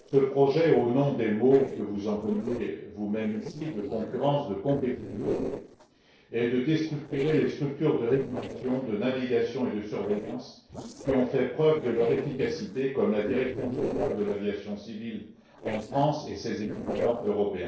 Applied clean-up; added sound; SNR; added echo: neural separator model SepFormer DNS4.